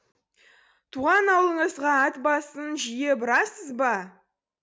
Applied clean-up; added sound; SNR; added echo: none; none; none; none.